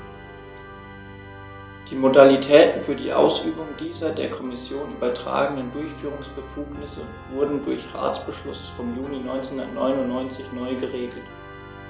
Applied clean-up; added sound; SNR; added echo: none; Organ; 16 dB; none.